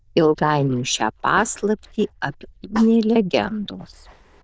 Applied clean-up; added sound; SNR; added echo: neural diffusion model UNIVERSE++.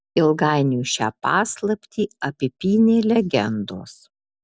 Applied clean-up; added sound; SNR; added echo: none; none; none; none.